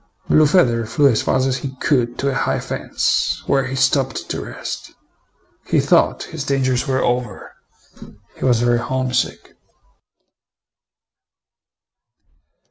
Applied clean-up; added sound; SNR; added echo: none; none; none; none.